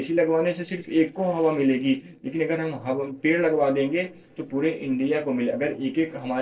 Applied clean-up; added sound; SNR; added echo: neural separator model SepFormer DNS4.